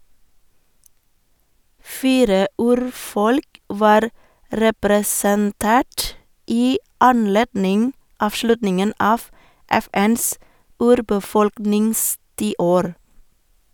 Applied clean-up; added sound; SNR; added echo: none; none; none; none.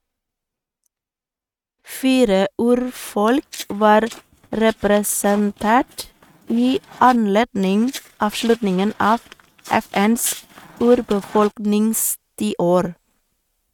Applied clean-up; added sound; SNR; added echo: neural mask model RNNoise.